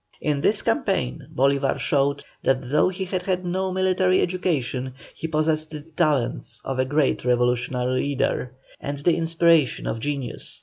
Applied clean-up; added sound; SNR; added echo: none; none; none; none.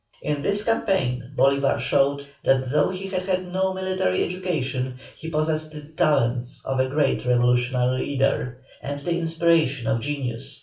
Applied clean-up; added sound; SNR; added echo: none; Cowbell; 17 dB; reverberation time 0.3 s.